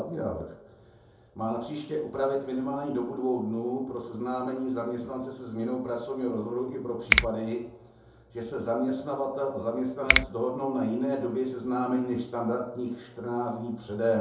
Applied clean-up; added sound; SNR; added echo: none; Finger snapping; 0 dB; reverberation time 2.6 s.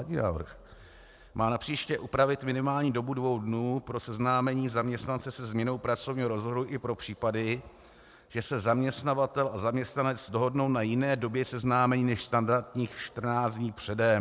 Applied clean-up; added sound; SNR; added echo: none; none; none; none.